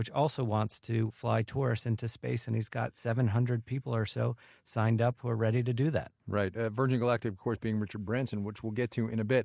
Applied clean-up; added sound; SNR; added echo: neural mask model Resemble Enhance denoiser.